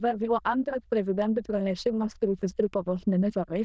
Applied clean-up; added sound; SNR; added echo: neural diffusion model UNIVERSE++.